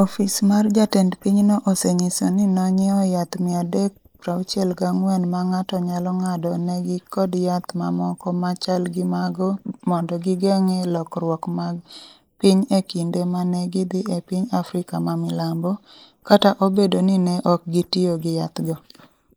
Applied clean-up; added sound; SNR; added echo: neural mask model Resemble Enhance denoiser.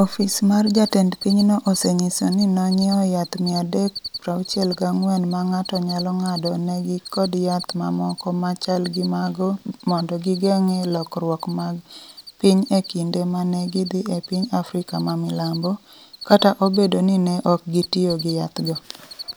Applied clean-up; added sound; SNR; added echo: none; Cricket; 17 dB; none.